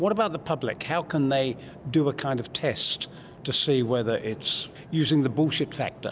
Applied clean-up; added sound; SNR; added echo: none; none; none; none.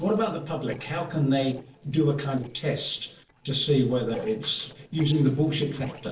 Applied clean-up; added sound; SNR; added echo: neural separator model SepFormer DNS4.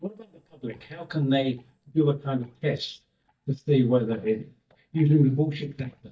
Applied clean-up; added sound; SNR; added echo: neural mask model DeepFilterNet 3.